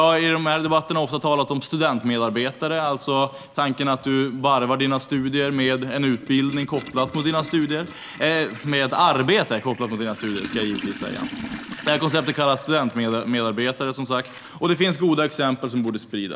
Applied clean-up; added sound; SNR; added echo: none; Toilet flush; 17 dB; none.